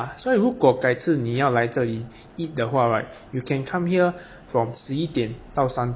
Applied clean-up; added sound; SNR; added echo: none; none; none; none.